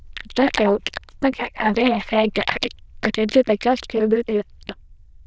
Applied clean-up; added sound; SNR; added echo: neural diffusion model UNIVERSE++.